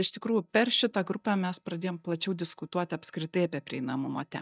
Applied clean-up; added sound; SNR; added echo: neural mask model DeepFilterNet 3.